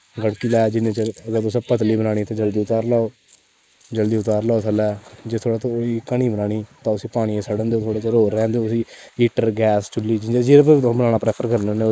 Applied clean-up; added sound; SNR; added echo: neural mask model Resemble Enhance denoiser.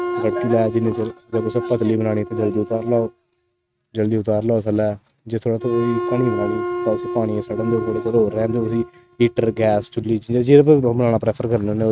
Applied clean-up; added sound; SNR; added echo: neural mask model RNNoise.